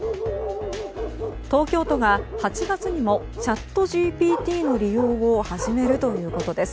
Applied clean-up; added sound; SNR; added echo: none; Bark; 8 dB; none.